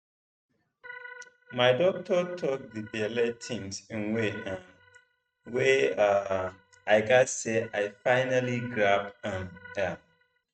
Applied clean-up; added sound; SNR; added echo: neural mask model RNNoise.